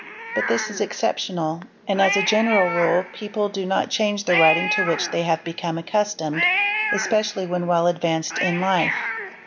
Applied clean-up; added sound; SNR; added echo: none; Cat; 5 dB; none.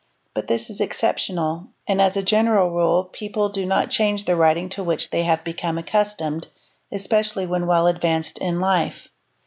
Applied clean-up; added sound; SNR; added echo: none; none; none; none.